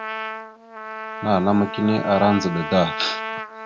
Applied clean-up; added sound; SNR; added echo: none; Trumpet; 8 dB; none.